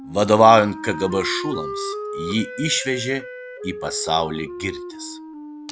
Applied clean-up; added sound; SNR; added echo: none; Wind instrument, woodwind instrument; 10 dB; none.